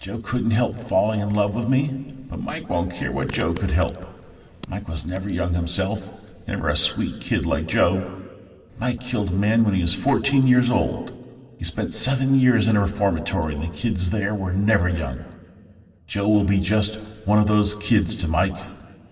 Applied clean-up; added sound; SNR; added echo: none; Fart; 19 dB; reverberation time 2.5 s.